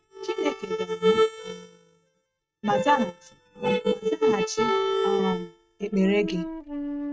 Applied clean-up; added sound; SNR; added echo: neural mask model RNNoise.